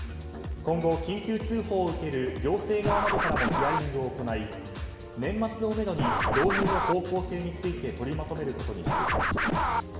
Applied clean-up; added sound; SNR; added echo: none; Scratching (performance technique); 1 dB; reverberation time 2.8 s.